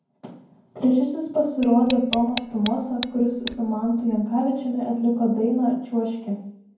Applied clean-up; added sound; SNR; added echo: none; Tick; 9 dB; reverberation time 0.9 s.